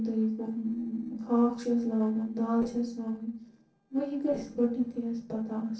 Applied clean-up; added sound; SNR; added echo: neural separator model SepFormer DNS4.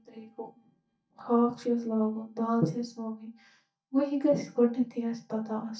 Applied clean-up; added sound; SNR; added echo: neural mask model DeepFilterNet 3.